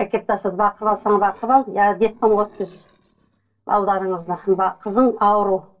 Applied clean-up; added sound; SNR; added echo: neural separator model SepFormer DNS4.